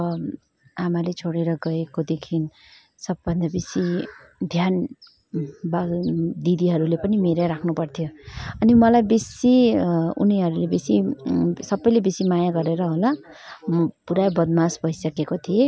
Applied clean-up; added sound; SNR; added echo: none; none; none; none.